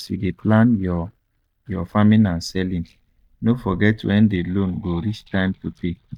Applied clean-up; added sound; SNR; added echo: neural mask model DeepFilterNet 3.